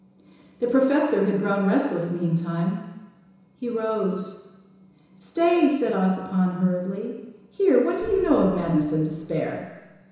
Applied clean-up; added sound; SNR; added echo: none; Boom; 20 dB; reverberation time 1.0 s.